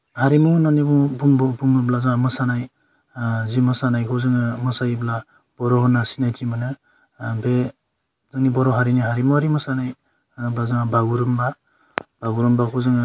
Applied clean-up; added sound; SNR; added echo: none; none; none; none.